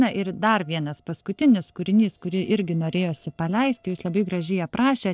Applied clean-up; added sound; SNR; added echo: neural separator model SepFormer DNS4.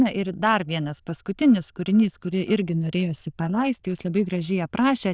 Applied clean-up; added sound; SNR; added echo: neural diffusion model UNIVERSE++.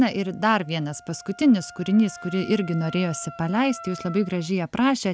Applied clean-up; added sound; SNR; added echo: none; Wind instrument, woodwind instrument; 19 dB; none.